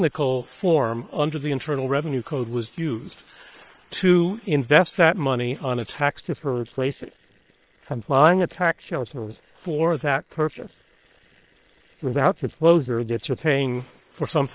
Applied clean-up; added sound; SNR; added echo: neural separator model SepFormer WHAM!.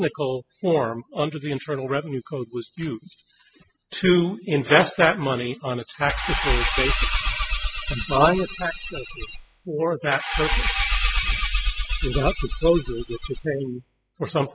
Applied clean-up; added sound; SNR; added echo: classical method spectral subtraction.